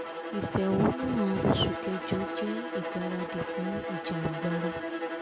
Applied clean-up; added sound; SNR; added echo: none; Bowed string instrument; 4 dB; none.